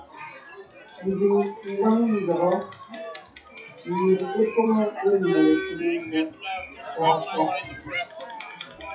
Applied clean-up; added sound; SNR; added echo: classical method WPE with log-MMSE.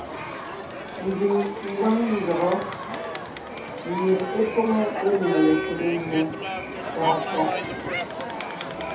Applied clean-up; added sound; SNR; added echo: none; Crowd; 4 dB; reverberation time 0.5 s.